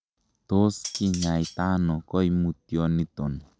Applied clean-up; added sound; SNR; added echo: none; Cutlery, silverware; 13 dB; none.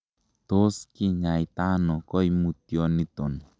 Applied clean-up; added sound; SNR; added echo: none; none; none; none.